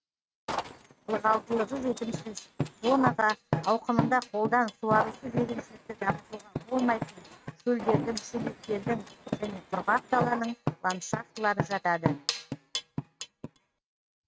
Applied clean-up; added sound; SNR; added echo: neural mask model RNNoise.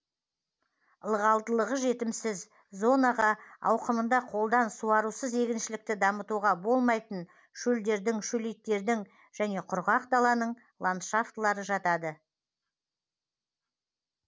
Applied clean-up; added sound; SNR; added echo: none; none; none; none.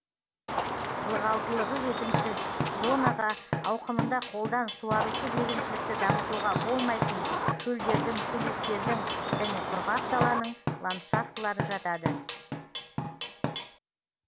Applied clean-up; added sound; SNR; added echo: none; Drum kit + Chicken, rooster; -2 dB; none.